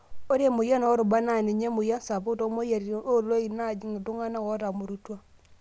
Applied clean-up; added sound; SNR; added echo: none; none; none; none.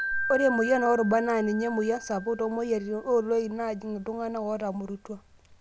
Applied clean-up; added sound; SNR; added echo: none; Wind chime; 10 dB; none.